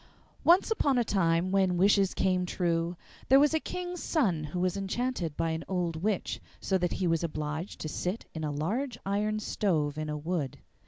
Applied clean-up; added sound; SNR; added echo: none; none; none; none.